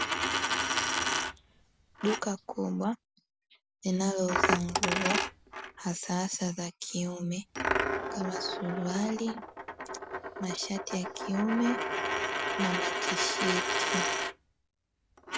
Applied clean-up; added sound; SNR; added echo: none; Coin (dropping); -1 dB; none.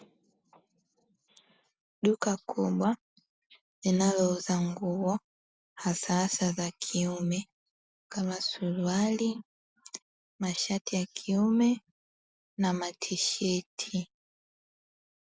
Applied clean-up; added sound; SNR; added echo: none; none; none; none.